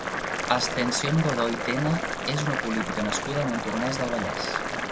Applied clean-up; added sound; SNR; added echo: none; Boiling; 2 dB; none.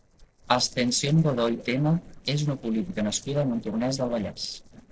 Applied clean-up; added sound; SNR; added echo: neural separator model SepFormer DNS4.